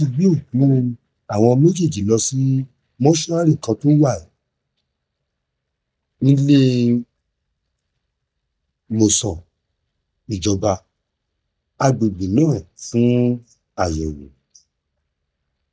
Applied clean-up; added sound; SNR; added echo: neural mask model DeepFilterNet 3.